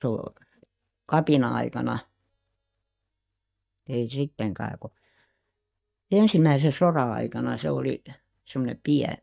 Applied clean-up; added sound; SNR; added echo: neural mask model DeepFilterNet 3.